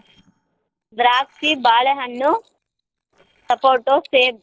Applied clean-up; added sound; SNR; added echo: neural separator model SepFormer DNS4.